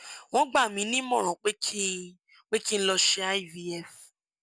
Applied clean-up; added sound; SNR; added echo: none; none; none; none.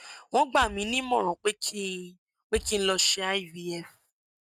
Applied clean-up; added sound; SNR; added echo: neural mask model RNNoise.